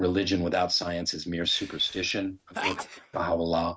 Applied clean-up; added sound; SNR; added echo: neural mask model RNNoise.